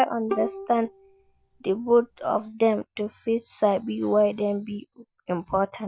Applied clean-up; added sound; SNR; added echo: none; Bowed string instrument; 12 dB; none.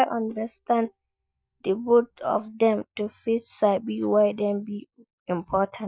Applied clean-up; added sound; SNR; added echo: neural mask model DeepFilterNet 3.